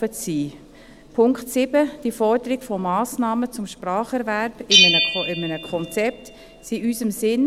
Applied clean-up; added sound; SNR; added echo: none; Bell; 4 dB; none.